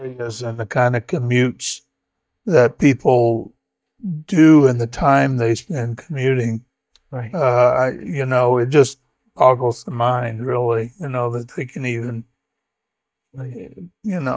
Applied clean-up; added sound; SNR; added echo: neural mask model DeepFilterNet 3.